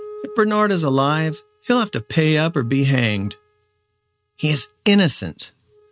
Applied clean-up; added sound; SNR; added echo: neural mask model RNNoise.